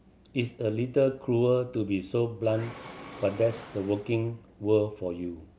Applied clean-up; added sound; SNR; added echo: none; Mechanisms; 18 dB; none.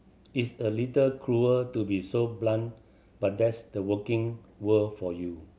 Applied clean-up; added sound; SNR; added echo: none; none; none; none.